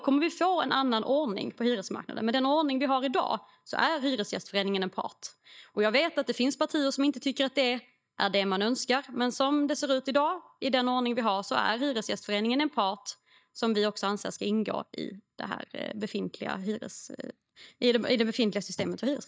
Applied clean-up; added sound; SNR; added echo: neural mask model DeepFilterNet 3.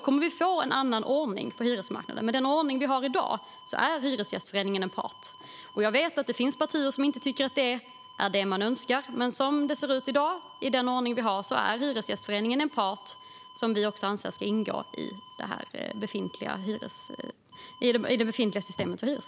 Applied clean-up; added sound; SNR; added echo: none; Alarm; 19 dB; none.